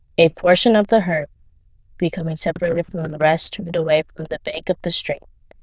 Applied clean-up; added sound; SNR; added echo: neural diffusion model UNIVERSE++.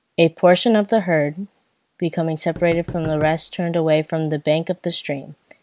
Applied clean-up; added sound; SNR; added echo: none; Knock; 16 dB; none.